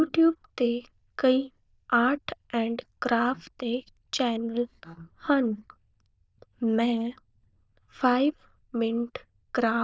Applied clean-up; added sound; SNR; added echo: neural diffusion model UNIVERSE++.